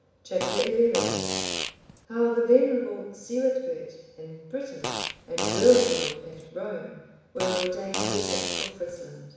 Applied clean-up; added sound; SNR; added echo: none; Fart; 4 dB; reverberation time 1.1 s.